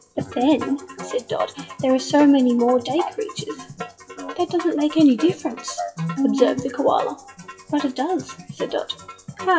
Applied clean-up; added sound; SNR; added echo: classical method WPE with log-MMSE.